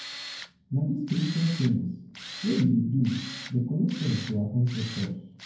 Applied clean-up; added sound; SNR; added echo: none; Tools; 14 dB; reverberation time 0.9 s.